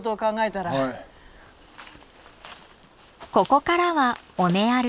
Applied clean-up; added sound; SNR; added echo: none; none; none; none.